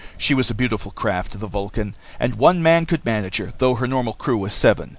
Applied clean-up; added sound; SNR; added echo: none; none; none; none.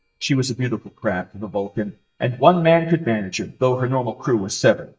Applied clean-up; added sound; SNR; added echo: neural mask model DeepFilterNet 3.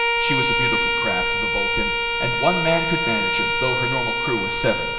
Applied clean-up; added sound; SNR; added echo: none; Bowed string instrument; -4 dB; reverberation time 1.7 s.